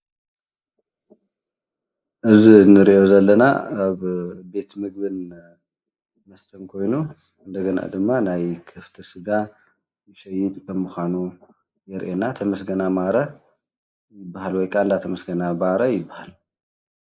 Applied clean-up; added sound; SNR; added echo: neural mask model Resemble Enhance denoiser.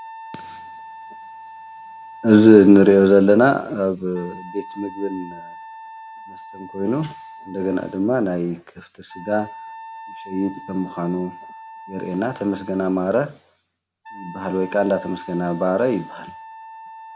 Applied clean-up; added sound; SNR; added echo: none; Wind instrument, woodwind instrument; 18 dB; none.